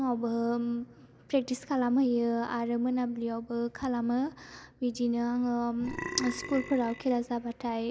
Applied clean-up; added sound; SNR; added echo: none; Burping, eructation; 9 dB; none.